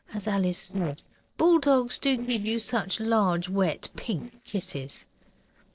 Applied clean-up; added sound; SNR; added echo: neural separator model SepFormer DNS4.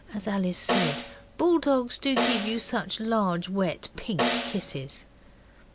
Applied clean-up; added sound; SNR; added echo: none; Snare drum; 3 dB; none.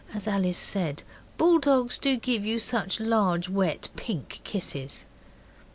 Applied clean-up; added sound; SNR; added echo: none; none; none; none.